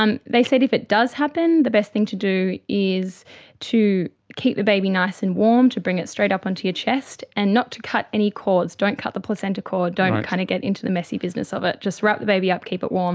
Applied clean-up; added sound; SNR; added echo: none; none; none; none.